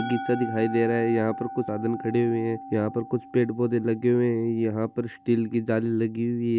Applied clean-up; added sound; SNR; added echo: none; Musical instrument; 14 dB; none.